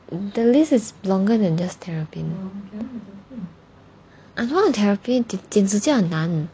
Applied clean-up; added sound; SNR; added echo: none; none; none; none.